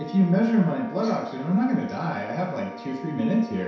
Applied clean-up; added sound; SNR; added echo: none; Wind instrument, woodwind instrument; 15 dB; reverberation time 0.7 s.